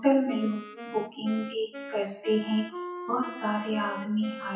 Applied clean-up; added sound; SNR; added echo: classical method WPE with log-MMSE.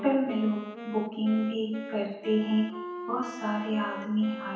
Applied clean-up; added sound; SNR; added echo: none; Wind instrument, woodwind instrument; 12 dB; reverberation time 0.9 s.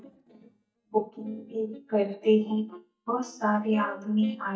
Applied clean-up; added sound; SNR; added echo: neural mask model DeepFilterNet 3.